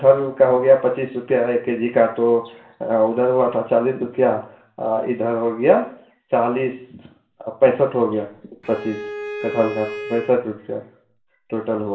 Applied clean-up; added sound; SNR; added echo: none; Bowed string instrument; 11 dB; reverberation time 0.5 s.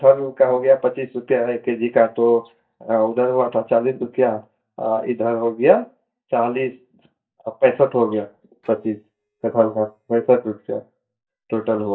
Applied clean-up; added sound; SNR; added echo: neural mask model DeepFilterNet 3.